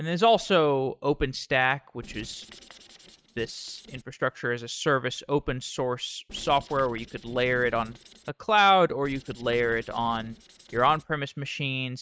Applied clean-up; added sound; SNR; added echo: neural mask model RNNoise.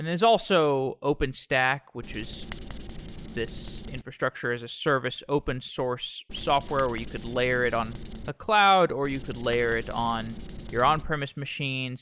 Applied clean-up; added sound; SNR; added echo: none; Writing; 11 dB; none.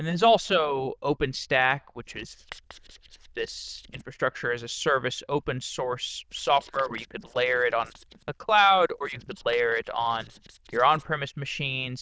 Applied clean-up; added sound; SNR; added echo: neural diffusion model UNIVERSE++.